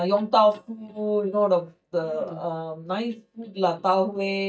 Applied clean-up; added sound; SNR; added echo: neural mask model DeepFilterNet 3.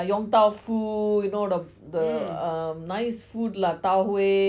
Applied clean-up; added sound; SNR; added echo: none; none; none; none.